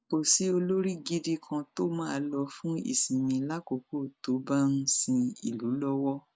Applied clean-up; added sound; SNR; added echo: none; none; none; none.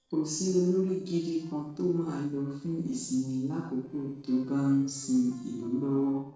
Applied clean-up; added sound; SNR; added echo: neural separator model SepFormer DNS4.